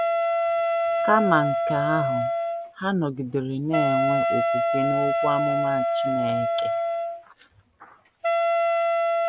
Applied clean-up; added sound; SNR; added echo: none; Wind instrument, woodwind instrument; -5 dB; none.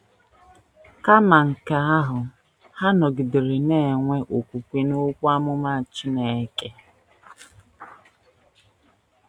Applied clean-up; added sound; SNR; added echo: none; none; none; none.